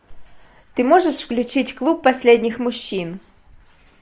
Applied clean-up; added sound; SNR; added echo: none; none; none; none.